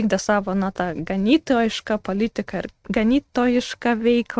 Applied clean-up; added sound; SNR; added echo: neural mask model RNNoise.